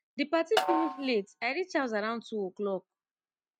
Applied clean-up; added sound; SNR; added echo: neural mask model RNNoise.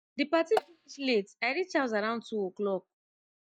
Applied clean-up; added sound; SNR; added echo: neural mask model DeepFilterNet 3.